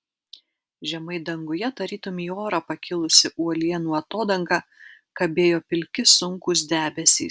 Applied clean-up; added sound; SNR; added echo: none; none; none; none.